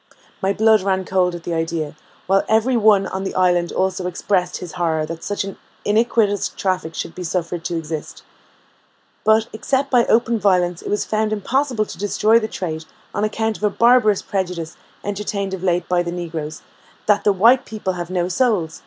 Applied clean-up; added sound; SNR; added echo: none; none; none; none.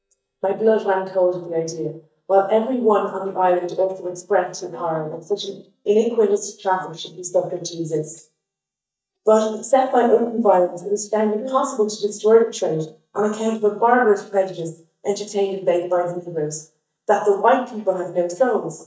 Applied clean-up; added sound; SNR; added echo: neural mask model DeepFilterNet 3.